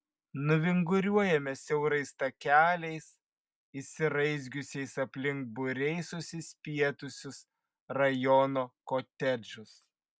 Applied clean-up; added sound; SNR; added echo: none; none; none; none.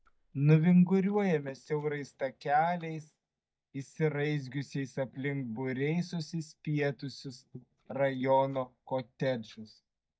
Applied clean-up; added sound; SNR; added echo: neural mask model DeepFilterNet 3.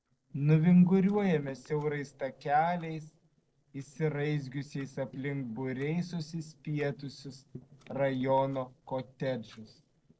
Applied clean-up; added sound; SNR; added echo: neural separator model SepFormer DNS4.